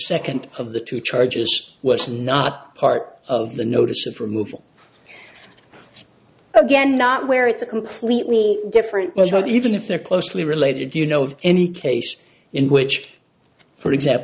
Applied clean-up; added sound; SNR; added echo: none; none; none; none.